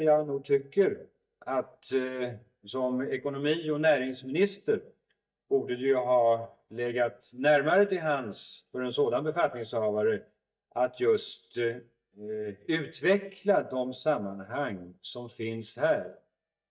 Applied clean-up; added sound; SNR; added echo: neural mask model DeepFilterNet 3.